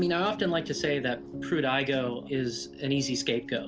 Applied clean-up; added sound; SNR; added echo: none; none; none; none.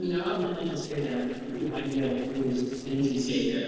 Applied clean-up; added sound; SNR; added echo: neural separator model SepFormer DNS4.